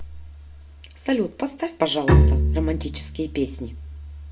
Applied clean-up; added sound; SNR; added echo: none; Bowed string instrument; -3 dB; reverberation time 0.3 s.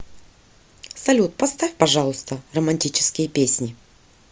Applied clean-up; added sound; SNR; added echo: none; none; none; none.